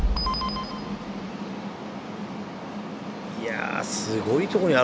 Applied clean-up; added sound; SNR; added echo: none; Bass drum; 8 dB; none.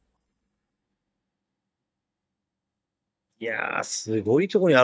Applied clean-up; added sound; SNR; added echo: neural mask model DeepFilterNet 3.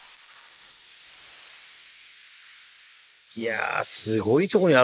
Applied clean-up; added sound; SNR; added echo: neural mask model Resemble Enhance denoiser.